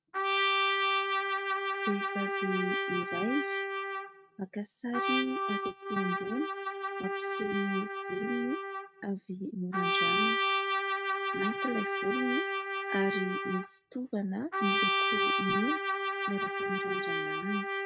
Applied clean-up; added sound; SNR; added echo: neural mask model RNNoise.